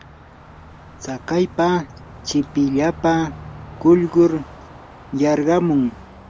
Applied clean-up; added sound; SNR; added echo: none; Car passing by; 19 dB; none.